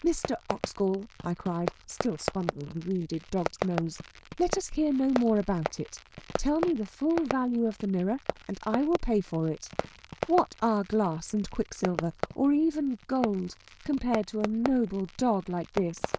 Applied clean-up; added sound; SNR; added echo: neural diffusion model UNIVERSE++.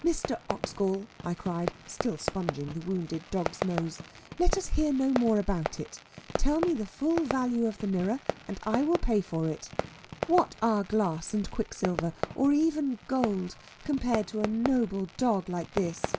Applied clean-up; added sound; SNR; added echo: none; Fireworks; 9 dB; none.